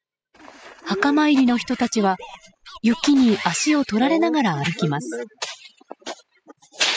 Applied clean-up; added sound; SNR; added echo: classical method spectral subtraction.